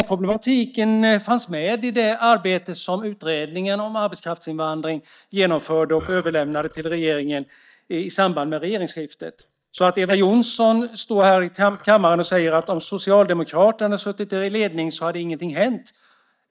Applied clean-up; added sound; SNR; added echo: neural mask model DeepFilterNet 3.